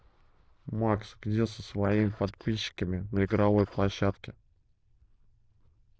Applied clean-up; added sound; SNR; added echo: neural diffusion model UNIVERSE++.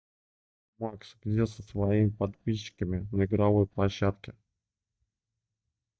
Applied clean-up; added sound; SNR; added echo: neural mask model DeepFilterNet 3.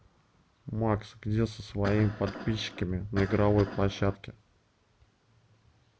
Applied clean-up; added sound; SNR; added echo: none; Cough; 11 dB; none.